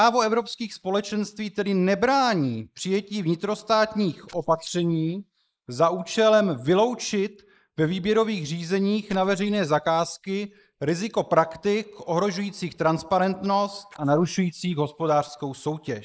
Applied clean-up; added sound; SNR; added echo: neural mask model Resemble Enhance denoiser.